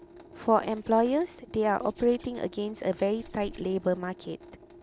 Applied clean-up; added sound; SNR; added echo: none; Hands + Drip / Sink (filling or washing) / Water tap, faucet; 19 dB; none.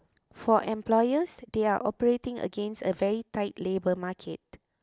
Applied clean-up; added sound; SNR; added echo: none; none; none; none.